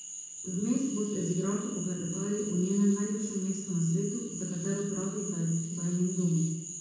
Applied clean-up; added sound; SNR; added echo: none; Cricket / Frog; 10 dB; reverberation time 1.1 s.